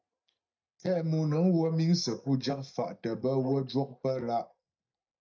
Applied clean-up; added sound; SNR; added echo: neural mask model DeepFilterNet 3.